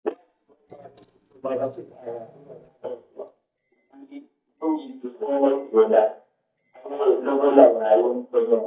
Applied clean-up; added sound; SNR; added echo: neural mask model DeepFilterNet 3.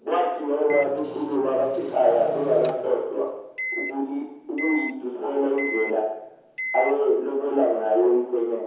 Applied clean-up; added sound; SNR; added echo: none; Microwave oven; 13 dB; reverberation time 1.0 s.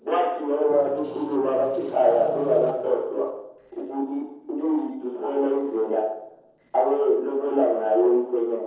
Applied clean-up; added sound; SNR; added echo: neural separator model SepFormer DNS4.